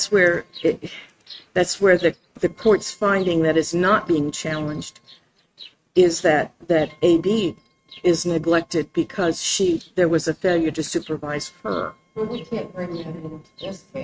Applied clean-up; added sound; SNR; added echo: neural mask model RNNoise.